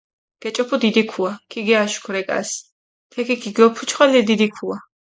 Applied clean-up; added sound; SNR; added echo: neural mask model Resemble Enhance denoiser.